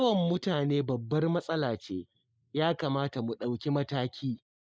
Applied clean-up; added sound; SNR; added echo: neural mask model Resemble Enhance denoiser.